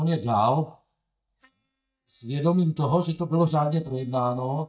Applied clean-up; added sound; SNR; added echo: neural mask model DeepFilterNet 3.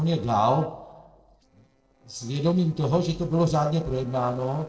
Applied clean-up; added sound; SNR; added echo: neural separator model SepFormer DNS4.